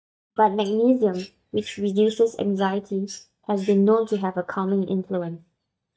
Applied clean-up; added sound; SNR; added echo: neural mask model DeepFilterNet 3.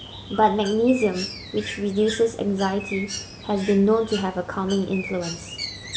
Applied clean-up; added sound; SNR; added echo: none; Bird; 12 dB; none.